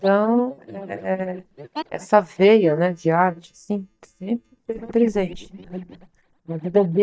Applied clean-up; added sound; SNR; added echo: neural mask model DeepFilterNet 3.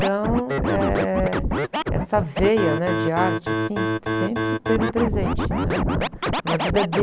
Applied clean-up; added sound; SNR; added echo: none; Scratching (performance technique); -1 dB; none.